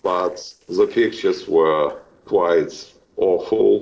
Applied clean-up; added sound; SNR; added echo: neural separator model SepFormer DNS4.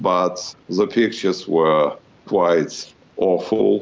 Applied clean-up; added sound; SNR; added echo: none; none; none; none.